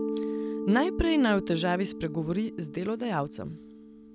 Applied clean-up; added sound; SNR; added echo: none; Mallet percussion; 7 dB; none.